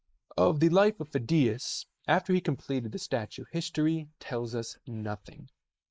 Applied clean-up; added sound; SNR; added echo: neural mask model Resemble Enhance denoiser.